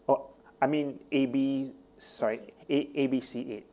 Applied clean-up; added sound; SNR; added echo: none; none; none; none.